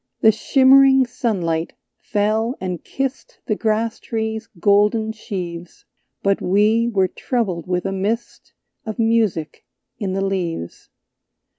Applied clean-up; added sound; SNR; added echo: none; none; none; none.